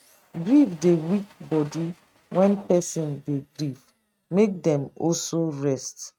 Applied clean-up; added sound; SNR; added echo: neural mask model RNNoise.